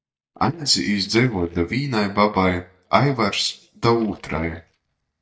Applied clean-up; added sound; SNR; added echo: neural mask model DeepFilterNet 3.